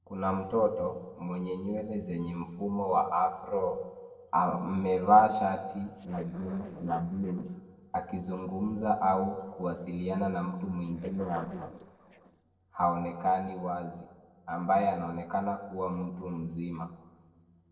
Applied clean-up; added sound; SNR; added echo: neural separator model SepFormer DNS4.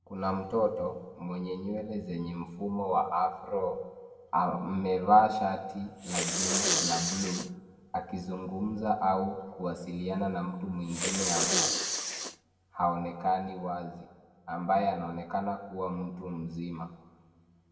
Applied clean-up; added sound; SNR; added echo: none; Respiratory sounds; 1 dB; reverberation time 1.3 s.